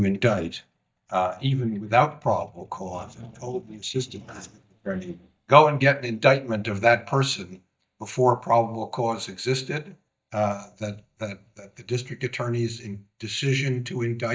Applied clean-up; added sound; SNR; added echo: neural mask model DeepFilterNet 3.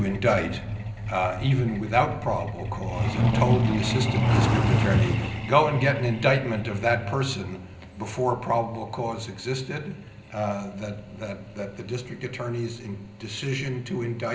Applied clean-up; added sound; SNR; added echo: none; Truck; 2 dB; reverberation time 0.5 s.